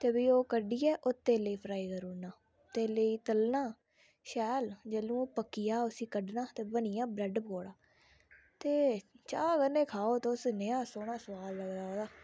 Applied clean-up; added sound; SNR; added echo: none; none; none; none.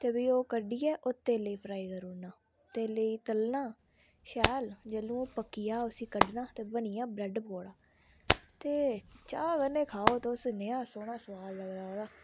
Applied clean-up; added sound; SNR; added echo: none; Hands; 2 dB; none.